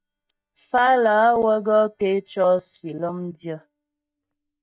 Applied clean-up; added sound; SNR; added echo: neural mask model DeepFilterNet 3.